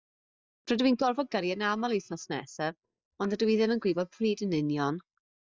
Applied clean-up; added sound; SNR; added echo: neural mask model DeepFilterNet 3.